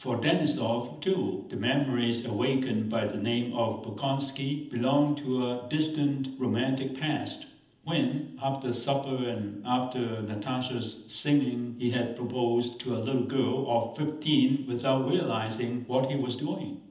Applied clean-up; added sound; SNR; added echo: none; none; none; reverberation time 0.8 s.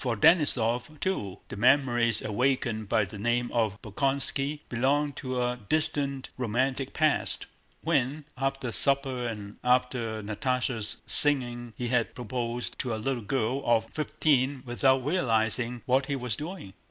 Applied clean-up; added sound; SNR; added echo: none; none; none; none.